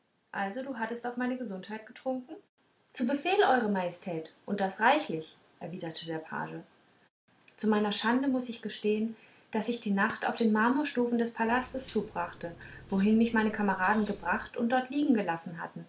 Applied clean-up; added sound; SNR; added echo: none; Cutlery, silverware; 18 dB; none.